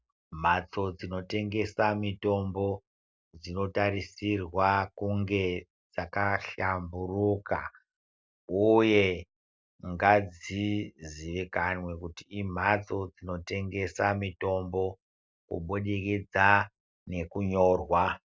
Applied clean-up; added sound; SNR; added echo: none; none; none; none.